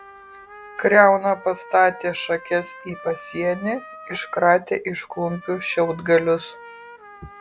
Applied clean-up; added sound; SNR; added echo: none; Trumpet; 19 dB; none.